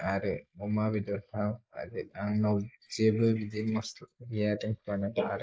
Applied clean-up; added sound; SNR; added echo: neural mask model Resemble Enhance denoiser.